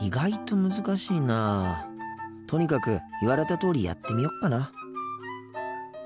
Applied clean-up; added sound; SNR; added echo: none; none; none; none.